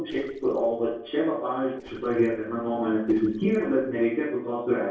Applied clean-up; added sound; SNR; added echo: neural separator model SepFormer DNS4.